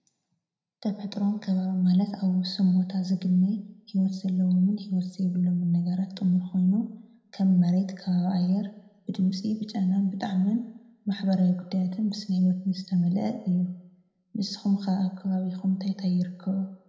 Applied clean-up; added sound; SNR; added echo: none; none; none; reverberation time 0.7 s.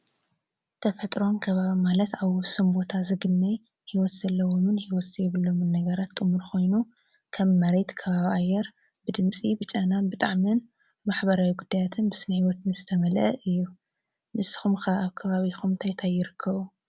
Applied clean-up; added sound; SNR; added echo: none; none; none; none.